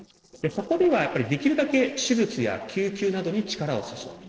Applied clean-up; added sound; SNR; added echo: neural separator model SepFormer DNS4.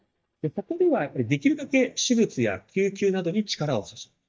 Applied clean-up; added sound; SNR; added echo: neural mask model DeepFilterNet 3.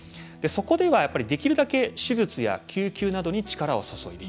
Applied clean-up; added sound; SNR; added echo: none; none; none; none.